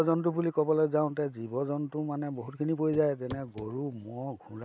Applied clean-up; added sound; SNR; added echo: none; Walk, footsteps / Run / Wood; 16 dB; none.